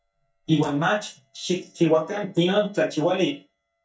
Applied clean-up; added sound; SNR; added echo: neural mask model DeepFilterNet 3.